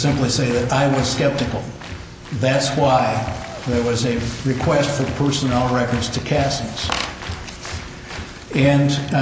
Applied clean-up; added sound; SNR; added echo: none; Applause; 13 dB; none.